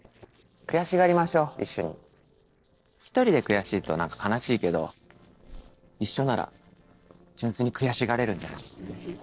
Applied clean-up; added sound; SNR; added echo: neural separator model SepFormer DNS4.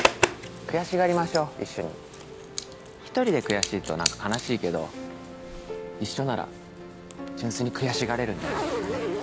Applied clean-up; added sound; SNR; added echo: none; Zipper (clothing); 4 dB; none.